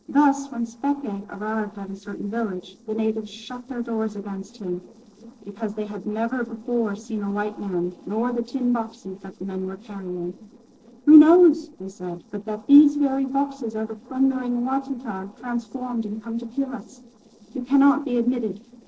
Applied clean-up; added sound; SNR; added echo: neural separator model SepFormer DNS4.